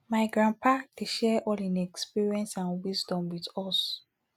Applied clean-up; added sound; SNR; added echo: none; none; none; none.